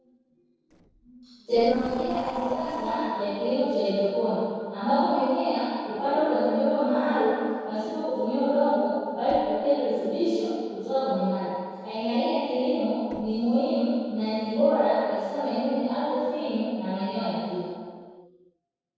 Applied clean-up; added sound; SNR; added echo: neural separator model SepFormer DNS4.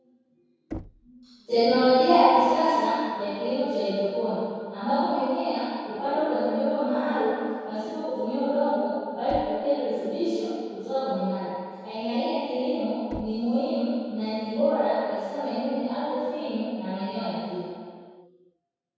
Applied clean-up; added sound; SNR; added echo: none; Knock; 19 dB; reverberation time 2.0 s.